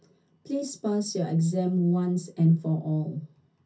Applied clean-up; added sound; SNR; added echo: none; none; none; reverberation time 0.3 s.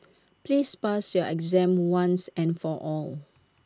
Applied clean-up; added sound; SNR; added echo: none; none; none; none.